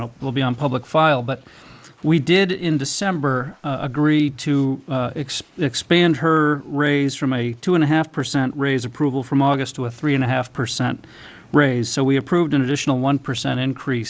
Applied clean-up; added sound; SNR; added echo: neural mask model Resemble Enhance denoiser.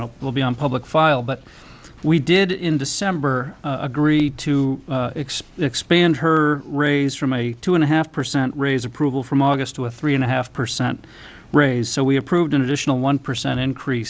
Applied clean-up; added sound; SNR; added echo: none; none; none; none.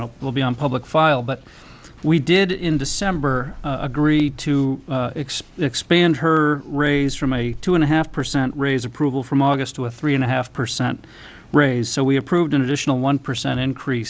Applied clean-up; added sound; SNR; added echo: none; Wind; 15 dB; none.